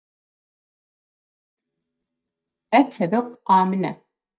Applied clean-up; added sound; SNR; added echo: neural mask model DeepFilterNet 3.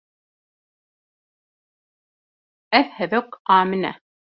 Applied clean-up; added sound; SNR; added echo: none; none; none; none.